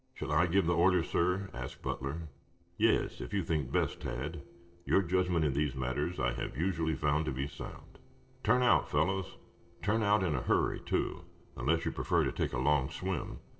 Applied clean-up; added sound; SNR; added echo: neural separator model SepFormer DNS4.